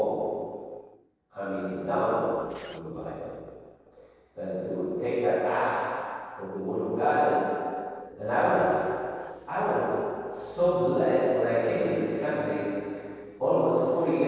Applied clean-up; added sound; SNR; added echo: neural separator model SepFormer DNS4.